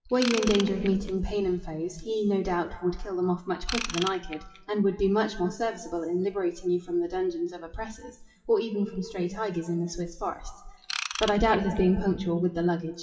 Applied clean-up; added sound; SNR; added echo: classical method WPE with log-MMSE.